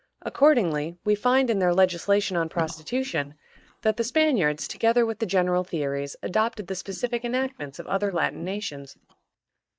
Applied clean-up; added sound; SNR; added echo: neural mask model DeepFilterNet 3.